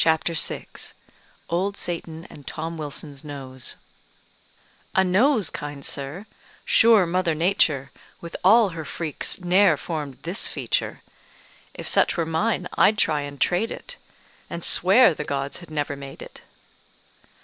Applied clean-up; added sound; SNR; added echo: none; none; none; none.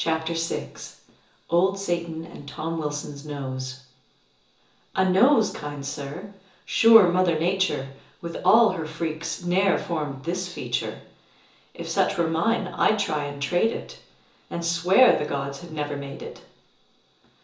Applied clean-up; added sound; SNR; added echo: none; none; none; reverberation time 0.7 s.